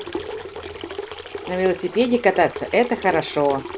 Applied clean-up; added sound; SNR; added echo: none; Sink (filling or washing) / Water tap, faucet; 9 dB; none.